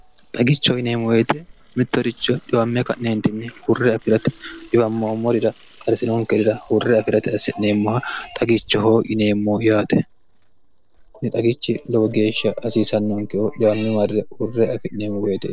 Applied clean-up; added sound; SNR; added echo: neural separator model SepFormer DNS4.